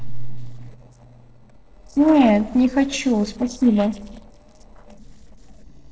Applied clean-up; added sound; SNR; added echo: neural separator model SepFormer DNS4.